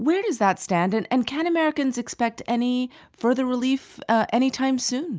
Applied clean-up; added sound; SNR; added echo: none; none; none; none.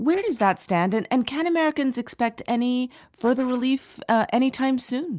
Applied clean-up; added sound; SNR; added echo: neural separator model SepFormer DNS4.